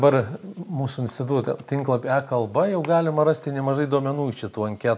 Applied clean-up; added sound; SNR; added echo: none; none; none; none.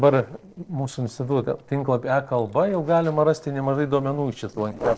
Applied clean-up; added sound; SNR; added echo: neural separator model SepFormer DNS4.